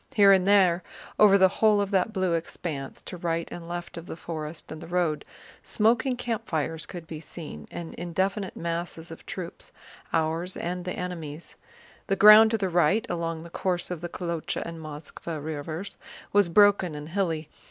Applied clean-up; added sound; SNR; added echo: none; none; none; none.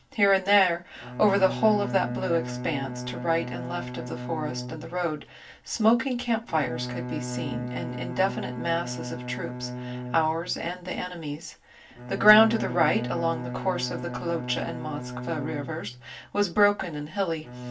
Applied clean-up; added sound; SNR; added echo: none; Bowed string instrument; 8 dB; reverberation time 0.2 s.